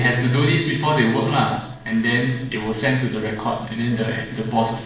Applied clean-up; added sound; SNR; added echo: neural separator model SepFormer DNS4.